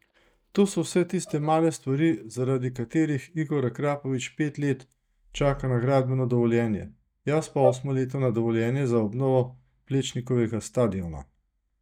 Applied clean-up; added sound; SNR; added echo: neural mask model DeepFilterNet 3.